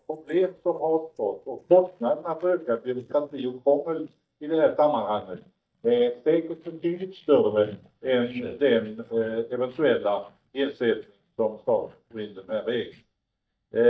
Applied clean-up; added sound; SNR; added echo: neural mask model DeepFilterNet 3.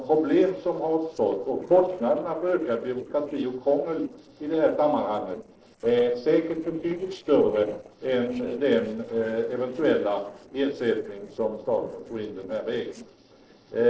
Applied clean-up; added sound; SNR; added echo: neural separator model SepFormer DNS4.